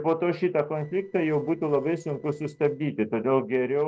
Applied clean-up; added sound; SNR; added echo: neural separator model SepFormer DNS4.